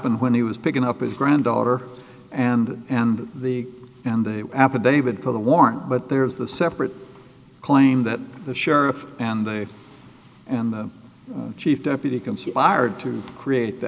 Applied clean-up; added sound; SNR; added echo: none; none; none; none.